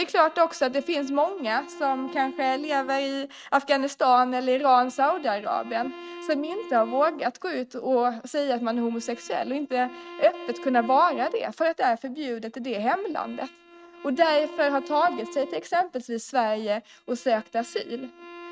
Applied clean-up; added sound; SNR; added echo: neural mask model RNNoise.